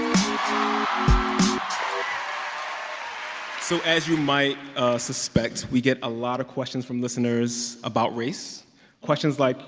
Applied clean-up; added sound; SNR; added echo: none; none; none; none.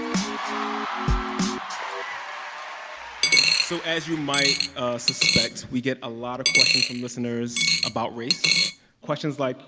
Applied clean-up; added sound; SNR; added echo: none; Coin (dropping); -5 dB; none.